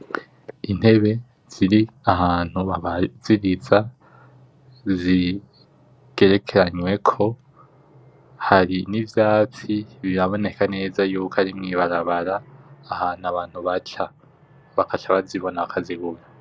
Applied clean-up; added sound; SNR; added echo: none; none; none; none.